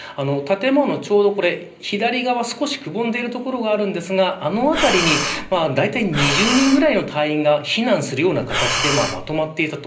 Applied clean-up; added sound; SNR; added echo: none; Breathing; 4 dB; reverberation time 0.5 s.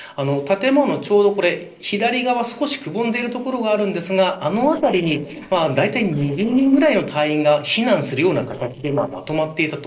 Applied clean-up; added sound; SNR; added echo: neural separator model SepFormer DNS4.